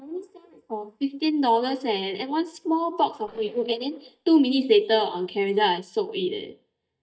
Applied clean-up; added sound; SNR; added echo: neural mask model DeepFilterNet 3.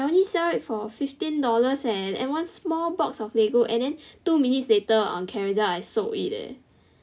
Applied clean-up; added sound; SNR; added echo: none; none; none; none.